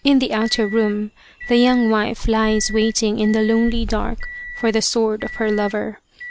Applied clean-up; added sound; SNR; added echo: none; Microwave oven; 16 dB; none.